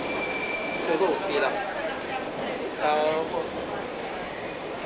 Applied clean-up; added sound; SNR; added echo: none; Subway, metro, underground; 0 dB; none.